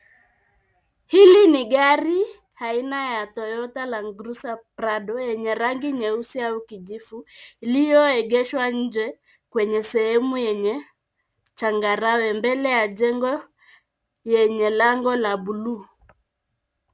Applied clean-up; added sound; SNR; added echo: none; none; none; none.